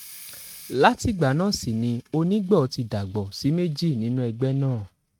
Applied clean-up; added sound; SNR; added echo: neural mask model RNNoise.